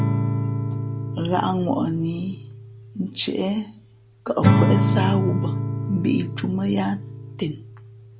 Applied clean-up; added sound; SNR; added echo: none; Acoustic guitar / Strum; -1 dB; none.